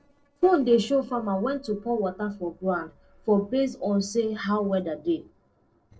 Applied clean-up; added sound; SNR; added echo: neural separator model SepFormer DNS4.